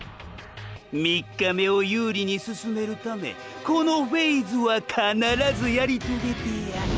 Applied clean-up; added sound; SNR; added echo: none; none; none; none.